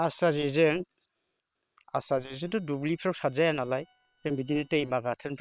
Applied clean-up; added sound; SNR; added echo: neural separator model SepFormer WHAM!.